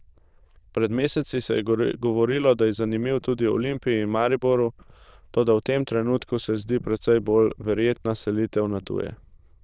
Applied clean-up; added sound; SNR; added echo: neural diffusion model UNIVERSE++.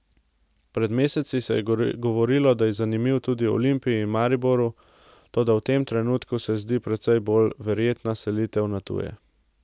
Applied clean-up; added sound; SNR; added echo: none; none; none; none.